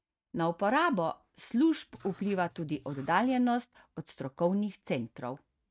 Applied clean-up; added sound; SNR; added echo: neural mask model RNNoise.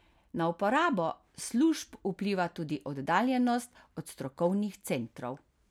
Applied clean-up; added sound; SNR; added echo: none; none; none; none.